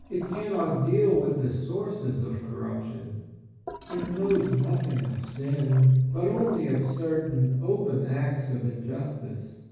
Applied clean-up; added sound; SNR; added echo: none; Toilet flush / Gurgling; 18 dB; reverberation time 1.3 s.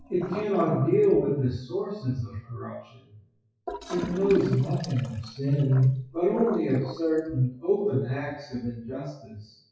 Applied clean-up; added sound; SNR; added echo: classical method WPE with log-MMSE.